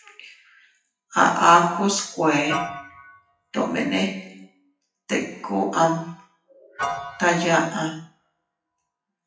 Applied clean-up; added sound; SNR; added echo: classical method WPE with log-MMSE.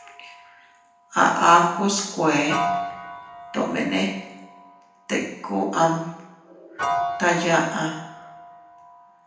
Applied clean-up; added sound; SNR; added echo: none; Piano; 9 dB; reverberation time 0.9 s.